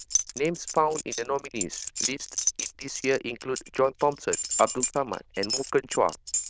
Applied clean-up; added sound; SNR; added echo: neural diffusion model UNIVERSE++.